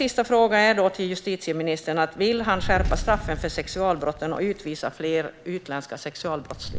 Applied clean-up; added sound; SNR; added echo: none; Fire; 10 dB; none.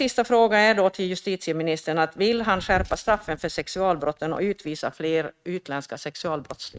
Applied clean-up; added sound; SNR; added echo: neural mask model RNNoise.